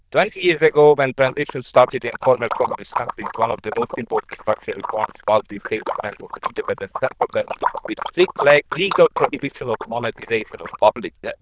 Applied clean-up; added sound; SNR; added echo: neural diffusion model UNIVERSE++.